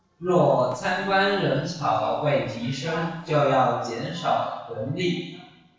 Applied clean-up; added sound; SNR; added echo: neural separator model SepFormer DNS4.